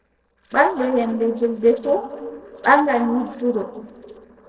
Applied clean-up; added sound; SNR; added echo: neural separator model SepFormer DNS4.